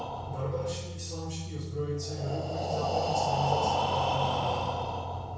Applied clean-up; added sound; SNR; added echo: none; Breathing; -2 dB; reverberation time 1.0 s.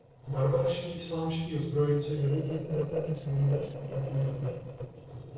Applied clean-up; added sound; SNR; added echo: neural separator model SepFormer DNS4.